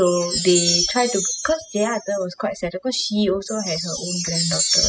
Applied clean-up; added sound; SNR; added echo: classical method spectral subtraction.